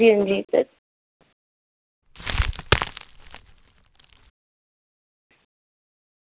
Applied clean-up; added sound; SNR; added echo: none; Crackle; 0 dB; none.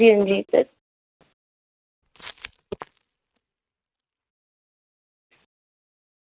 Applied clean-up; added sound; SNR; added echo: neural mask model RNNoise.